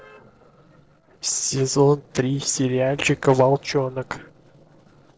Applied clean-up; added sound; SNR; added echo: neural separator model SepFormer DNS4.